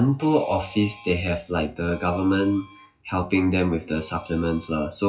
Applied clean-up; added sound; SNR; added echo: classical method WPE with log-MMSE.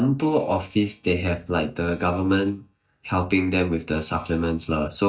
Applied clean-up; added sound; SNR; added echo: neural mask model DeepFilterNet 3.